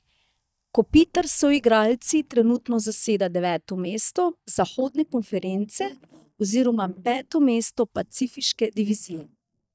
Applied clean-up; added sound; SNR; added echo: neural mask model DeepFilterNet 3.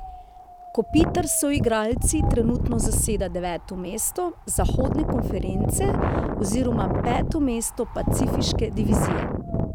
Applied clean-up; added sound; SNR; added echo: none; Wind; -1 dB; none.